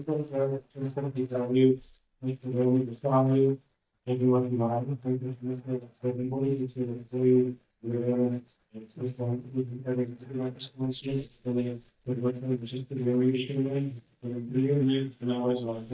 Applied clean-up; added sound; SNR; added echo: neural mask model DeepFilterNet 3.